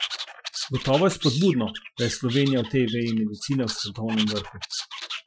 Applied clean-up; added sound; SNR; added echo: classical method Wiener filter.